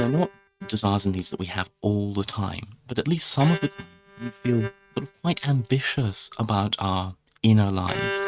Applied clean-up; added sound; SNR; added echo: neural mask model RNNoise.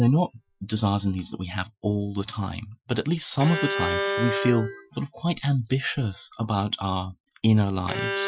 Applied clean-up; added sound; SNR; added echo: classical method Wiener filter.